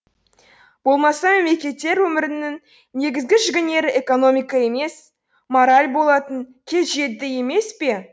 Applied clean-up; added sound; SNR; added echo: none; none; none; none.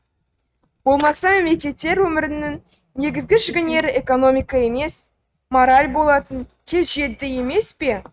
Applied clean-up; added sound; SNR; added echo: neural mask model RNNoise.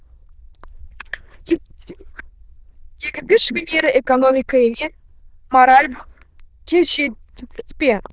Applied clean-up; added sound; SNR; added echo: neural diffusion model UNIVERSE++.